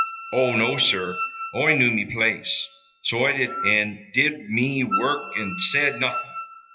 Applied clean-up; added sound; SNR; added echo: classical method WPE with log-MMSE.